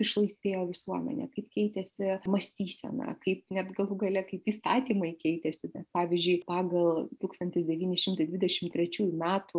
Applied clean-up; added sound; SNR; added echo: none; none; none; none.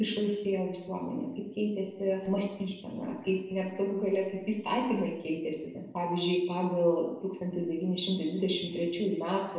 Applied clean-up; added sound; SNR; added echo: none; none; none; reverberation time 0.8 s.